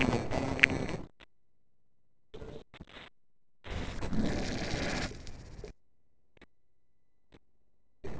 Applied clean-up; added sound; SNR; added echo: neural separator model SepFormer DNS4.